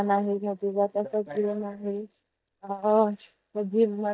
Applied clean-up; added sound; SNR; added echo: neural mask model DeepFilterNet 3.